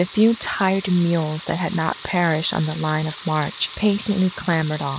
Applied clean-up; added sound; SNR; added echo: none; Sink (filling or washing) / Water tap, faucet / Liquid; 16 dB; none.